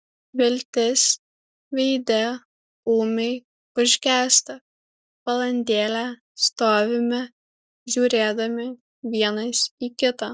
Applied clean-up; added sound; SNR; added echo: none; none; none; none.